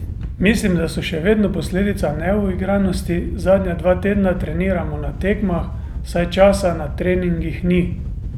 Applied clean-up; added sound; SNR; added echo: none; Wind / Boat, Water vehicle; 7 dB; none.